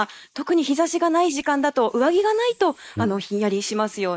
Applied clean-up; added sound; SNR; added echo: neural mask model Resemble Enhance denoiser.